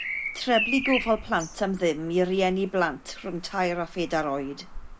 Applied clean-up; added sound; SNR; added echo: none; Bird vocalization, bird call, bird song; 9 dB; none.